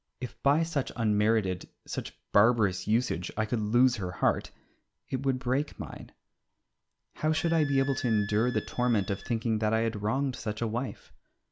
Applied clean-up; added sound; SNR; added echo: none; Wind instrument, woodwind instrument; 17 dB; none.